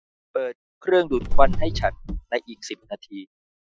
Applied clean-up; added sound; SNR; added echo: classical method Wiener filter.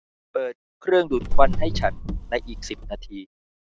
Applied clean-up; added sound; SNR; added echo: none; Car; -5 dB; none.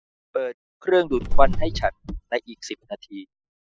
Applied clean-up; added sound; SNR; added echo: classical method spectral subtraction.